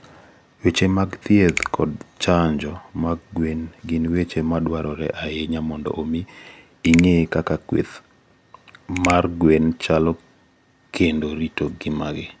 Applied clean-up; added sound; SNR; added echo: none; Finger snapping; 12 dB; none.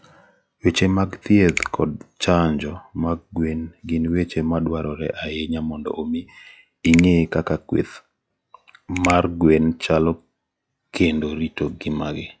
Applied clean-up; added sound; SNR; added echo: classical method log-MMSE.